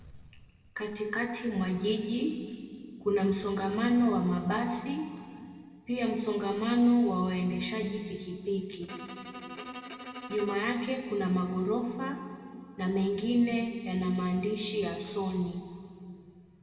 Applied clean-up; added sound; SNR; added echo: none; Bowed string instrument; 14 dB; reverberation time 2.2 s.